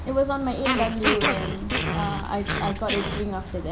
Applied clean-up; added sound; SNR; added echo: none; Growling; 1 dB; reverberation time 1.6 s.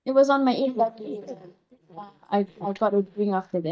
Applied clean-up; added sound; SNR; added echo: neural mask model DeepFilterNet 3.